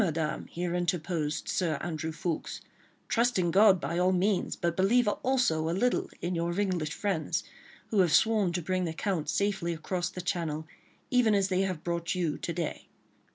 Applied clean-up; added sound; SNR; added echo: none; none; none; none.